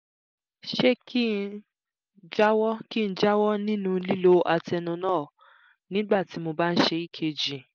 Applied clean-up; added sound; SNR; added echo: none; none; none; none.